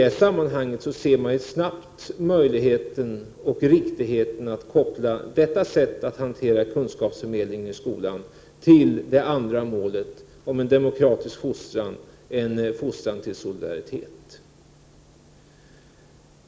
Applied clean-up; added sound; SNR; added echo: none; none; none; none.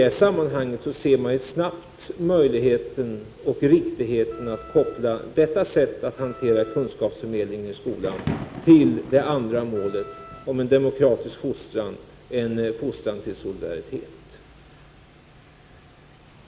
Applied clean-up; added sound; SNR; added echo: none; Thunder / Rain + Wind instrument, woodwind instrument; 18 dB; none.